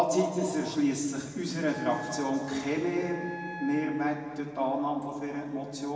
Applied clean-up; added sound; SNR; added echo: none; Wind instrument, woodwind instrument; 13 dB; reverberation time 2.1 s.